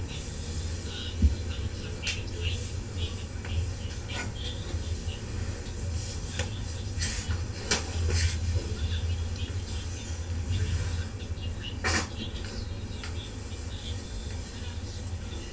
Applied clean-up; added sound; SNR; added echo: none; none; none; reverberation time 0.2 s.